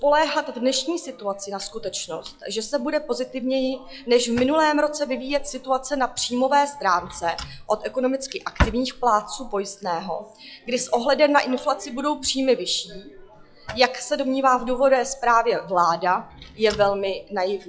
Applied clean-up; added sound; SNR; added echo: classical method log-MMSE.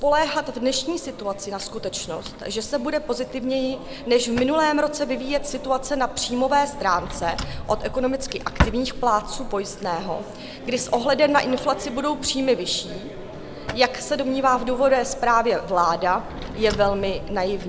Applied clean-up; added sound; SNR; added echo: none; Drawer open or close; 11 dB; none.